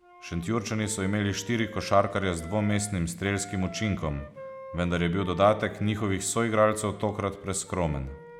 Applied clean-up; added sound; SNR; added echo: none; Wind instrument, woodwind instrument; 18 dB; none.